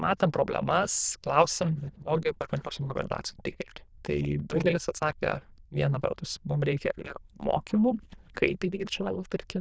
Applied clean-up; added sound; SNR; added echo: neural diffusion model UNIVERSE++.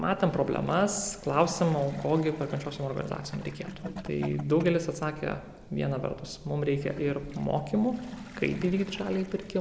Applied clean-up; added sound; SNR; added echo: none; Toilet flush / Gurgling; 17 dB; none.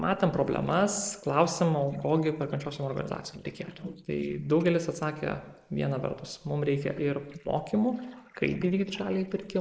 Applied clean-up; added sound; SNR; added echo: neural mask model Resemble Enhance denoiser.